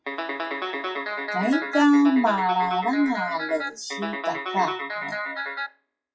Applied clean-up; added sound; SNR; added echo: classical method WPE with log-MMSE.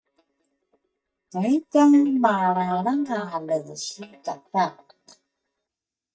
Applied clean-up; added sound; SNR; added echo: neural mask model DeepFilterNet 3.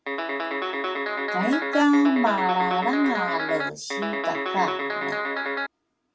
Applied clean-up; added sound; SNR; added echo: none; Guitar; 2 dB; reverberation time 0.2 s.